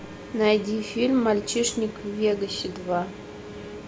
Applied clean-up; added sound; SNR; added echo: none; Bowed string instrument; 19 dB; none.